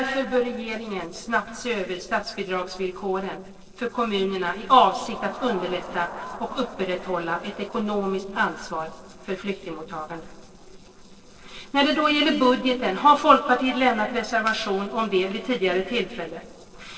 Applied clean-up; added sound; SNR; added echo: neural separator model SepFormer DNS4.